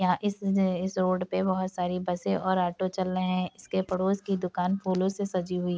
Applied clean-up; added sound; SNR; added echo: none; none; none; none.